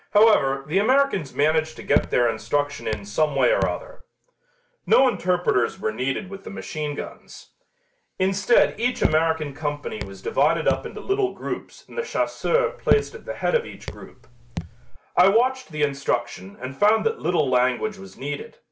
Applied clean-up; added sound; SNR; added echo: none; Raindrop / Drip; 8 dB; none.